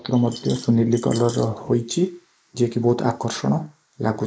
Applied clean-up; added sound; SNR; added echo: neural mask model Resemble Enhance denoiser.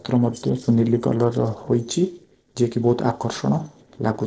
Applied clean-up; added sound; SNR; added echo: neural separator model SepFormer DNS4.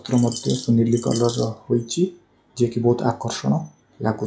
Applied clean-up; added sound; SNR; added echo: classical method log-MMSE.